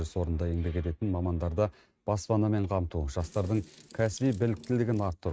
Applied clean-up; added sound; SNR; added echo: neural mask model RNNoise.